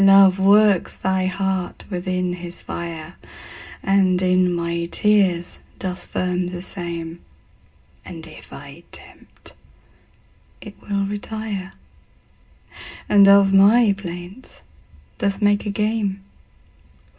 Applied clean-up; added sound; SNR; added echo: none; none; none; reverberation time 0.2 s.